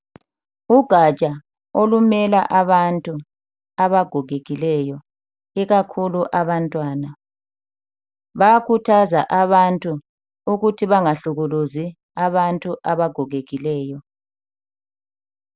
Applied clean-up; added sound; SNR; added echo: none; none; none; none.